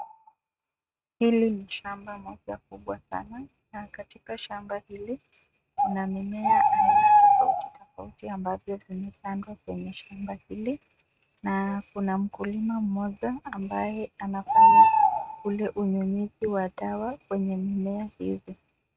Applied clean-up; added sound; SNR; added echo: neural mask model RNNoise.